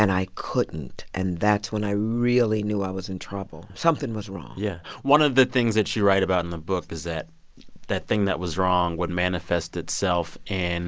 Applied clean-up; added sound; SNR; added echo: none; none; none; none.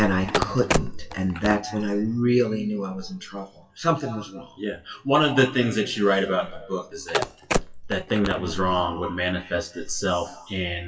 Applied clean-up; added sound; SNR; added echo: classical method WPE with log-MMSE.